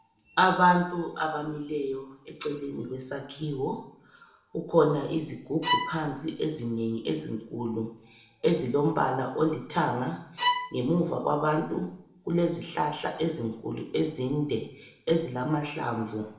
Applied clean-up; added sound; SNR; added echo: none; Bowed string instrument; 3 dB; reverberation time 0.6 s.